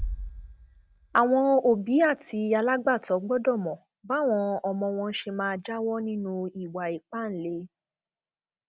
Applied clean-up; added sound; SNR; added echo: none; Bass drum; 17 dB; none.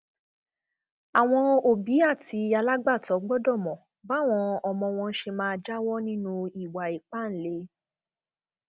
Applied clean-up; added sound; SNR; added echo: none; none; none; none.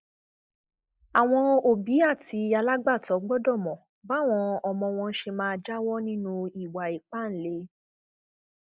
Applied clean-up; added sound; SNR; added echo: neural mask model Resemble Enhance denoiser.